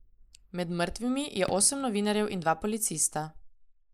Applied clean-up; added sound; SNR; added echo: neural mask model Resemble Enhance denoiser.